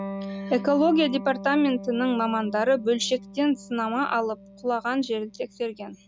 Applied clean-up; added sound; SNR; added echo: none; Electric guitar; 14 dB; none.